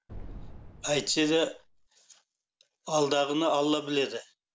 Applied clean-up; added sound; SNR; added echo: none; Boom; 15 dB; none.